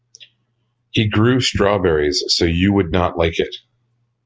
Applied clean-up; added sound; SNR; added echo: none; none; none; none.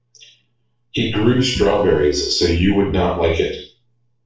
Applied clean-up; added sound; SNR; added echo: neural separator model SepFormer DNS4.